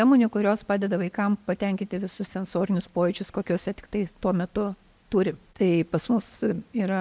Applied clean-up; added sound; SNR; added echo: none; none; none; none.